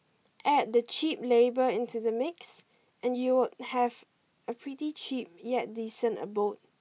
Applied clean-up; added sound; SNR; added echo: none; none; none; none.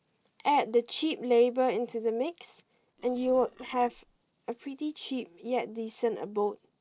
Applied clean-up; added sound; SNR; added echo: neural separator model SepFormer DNS4.